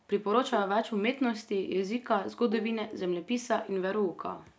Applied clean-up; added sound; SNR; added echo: none; Bowed string instrument; 17 dB; none.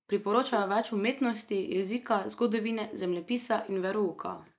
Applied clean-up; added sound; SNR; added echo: neural mask model Resemble Enhance denoiser.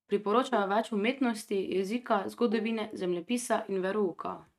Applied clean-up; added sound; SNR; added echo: neural mask model RNNoise.